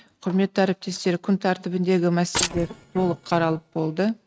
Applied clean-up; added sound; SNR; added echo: neural mask model RNNoise.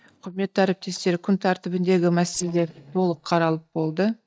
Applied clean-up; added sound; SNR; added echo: neural mask model DeepFilterNet 3.